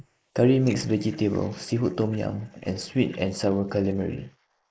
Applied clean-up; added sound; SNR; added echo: neural mask model Resemble Enhance denoiser.